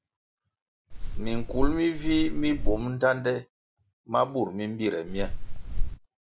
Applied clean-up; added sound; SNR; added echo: none; Wind; -3 dB; none.